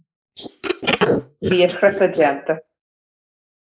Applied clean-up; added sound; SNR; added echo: neural mask model Resemble Enhance denoiser.